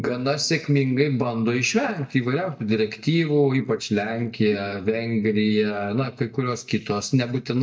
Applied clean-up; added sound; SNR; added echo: neural mask model DeepFilterNet 3.